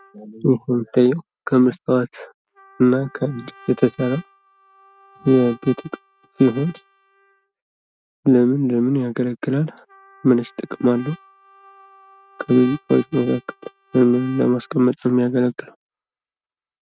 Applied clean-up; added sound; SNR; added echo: neural mask model RNNoise.